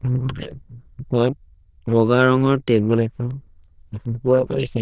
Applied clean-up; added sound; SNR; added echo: neural diffusion model UNIVERSE++.